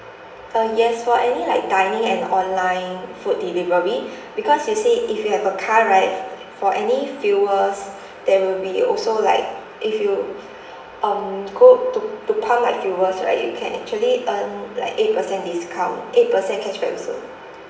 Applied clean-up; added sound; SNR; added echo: none; none; none; reverberation time 0.9 s.